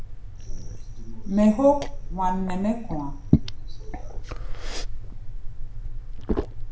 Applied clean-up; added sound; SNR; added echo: none; Liquid; -1 dB; reverberation time 0.5 s.